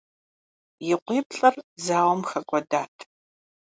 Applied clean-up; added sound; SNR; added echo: none; none; none; none.